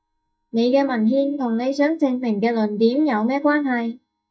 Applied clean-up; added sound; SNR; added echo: neural mask model DeepFilterNet 3.